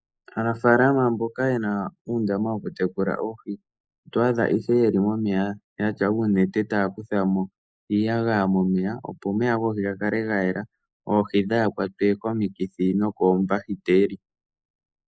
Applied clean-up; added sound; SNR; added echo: neural mask model Resemble Enhance denoiser.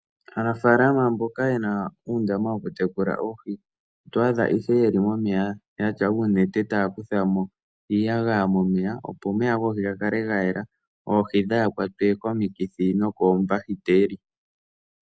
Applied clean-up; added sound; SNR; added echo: none; none; none; none.